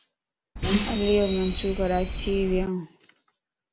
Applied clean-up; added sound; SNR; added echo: none; Bus; 0 dB; none.